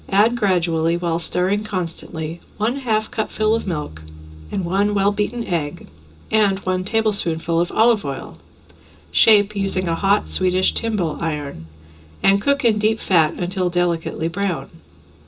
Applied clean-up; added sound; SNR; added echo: none; Bass guitar; 19 dB; reverberation time 0.2 s.